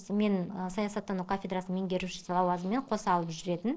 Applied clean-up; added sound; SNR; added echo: neural separator model SepFormer DNS4.